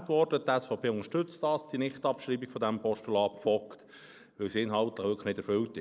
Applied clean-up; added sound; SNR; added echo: neural mask model Resemble Enhance denoiser.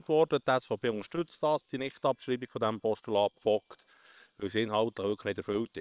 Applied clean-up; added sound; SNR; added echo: neural separator model SepFormer WHAM!.